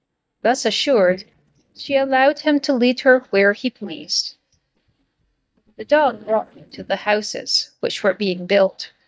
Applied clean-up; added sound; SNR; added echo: neural mask model DeepFilterNet 3.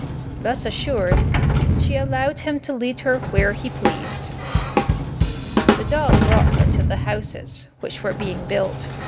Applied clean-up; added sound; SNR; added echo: none; Drum / Drum kit + Sliding door; -5 dB; none.